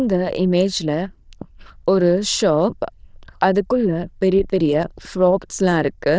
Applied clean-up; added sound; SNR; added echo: neural diffusion model UNIVERSE++.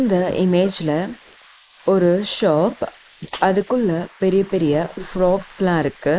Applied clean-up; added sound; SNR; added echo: neural mask model Resemble Enhance denoiser.